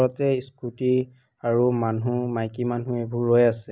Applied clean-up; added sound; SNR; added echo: none; none; none; none.